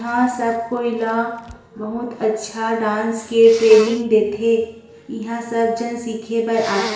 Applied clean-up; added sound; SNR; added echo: none; Sneeze; 17 dB; reverberation time 0.7 s.